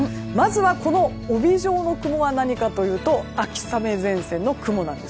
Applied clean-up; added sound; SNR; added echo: none; Bass guitar; 14 dB; none.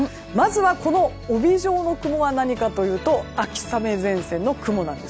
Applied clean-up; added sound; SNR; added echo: none; none; none; none.